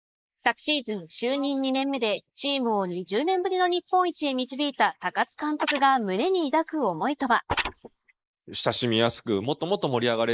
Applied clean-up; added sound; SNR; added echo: neural mask model Resemble Enhance denoiser.